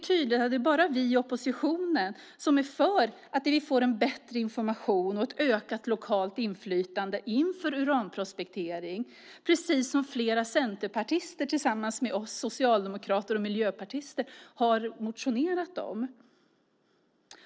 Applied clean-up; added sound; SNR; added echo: none; none; none; none.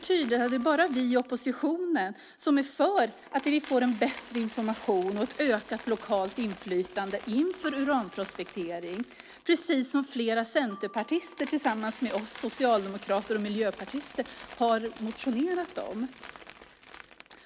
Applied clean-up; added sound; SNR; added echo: none; Coin (dropping) + Glockenspiel; 16 dB; none.